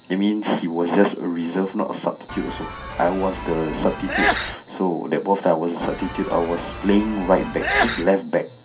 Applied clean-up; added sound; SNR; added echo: none; Sneeze / Church bell; 5 dB; reverberation time 0.3 s.